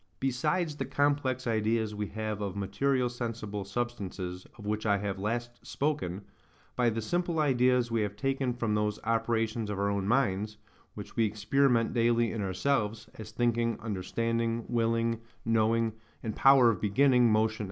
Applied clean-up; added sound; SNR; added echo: none; none; none; none.